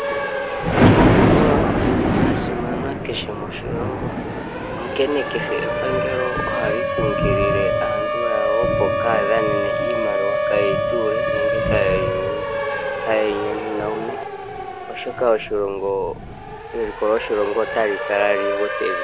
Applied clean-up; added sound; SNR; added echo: none; Thunder + Siren; -4 dB; none.